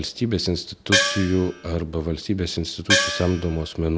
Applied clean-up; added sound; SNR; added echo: none; Gong; 0 dB; none.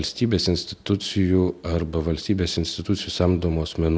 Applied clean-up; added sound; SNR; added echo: none; none; none; none.